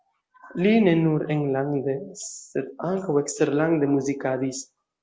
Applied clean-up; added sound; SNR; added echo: none; none; none; none.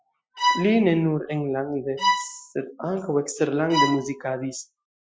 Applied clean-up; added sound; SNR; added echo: classical method Wiener filter.